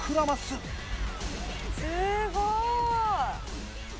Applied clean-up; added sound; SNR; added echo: none; Fire; 8 dB; none.